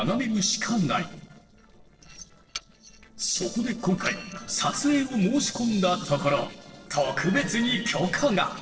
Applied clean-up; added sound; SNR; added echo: neural separator model SepFormer DNS4.